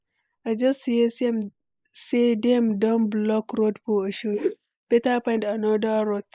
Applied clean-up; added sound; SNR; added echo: neural mask model Resemble Enhance denoiser.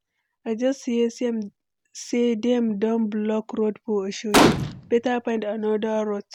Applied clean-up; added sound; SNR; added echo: none; Gunshot, gunfire; -3 dB; none.